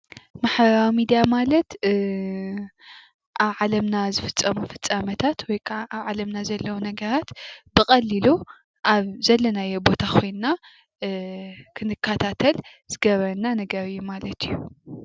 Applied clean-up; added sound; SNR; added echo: none; none; none; none.